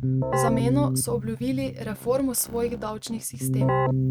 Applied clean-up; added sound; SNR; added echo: neural mask model RNNoise.